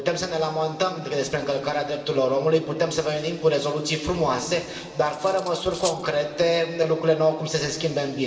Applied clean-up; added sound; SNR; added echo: none; Cutlery, silverware; 14 dB; reverberation time 2.4 s.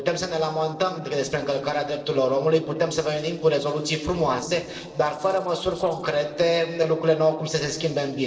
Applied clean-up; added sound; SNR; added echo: neural separator model SepFormer DNS4.